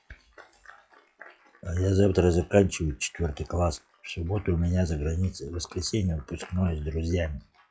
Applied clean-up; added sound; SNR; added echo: classical method log-MMSE.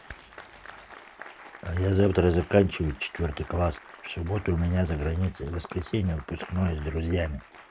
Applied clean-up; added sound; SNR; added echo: none; Applause; 20 dB; none.